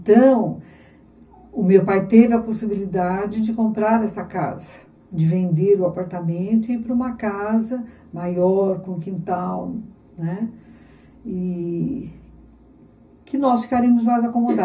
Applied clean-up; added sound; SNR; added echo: none; none; none; reverberation time 0.4 s.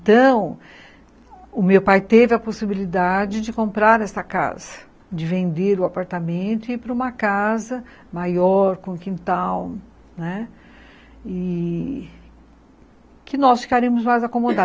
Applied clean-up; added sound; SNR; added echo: none; none; none; none.